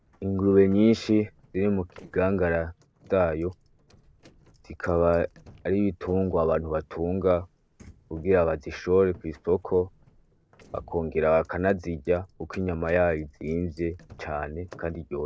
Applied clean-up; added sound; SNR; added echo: neural separator model SepFormer DNS4.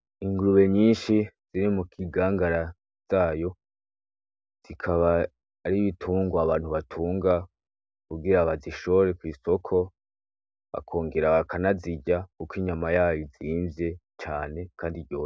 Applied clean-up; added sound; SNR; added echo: none; none; none; none.